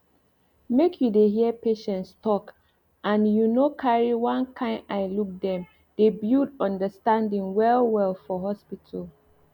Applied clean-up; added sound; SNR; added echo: none; none; none; none.